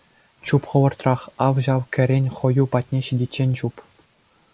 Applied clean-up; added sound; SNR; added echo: none; none; none; none.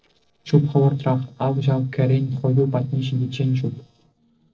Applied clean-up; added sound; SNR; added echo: neural separator model SepFormer DNS4.